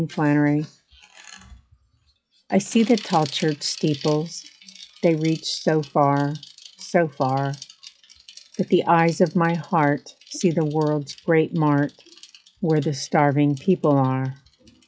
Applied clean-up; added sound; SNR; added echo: classical method log-MMSE.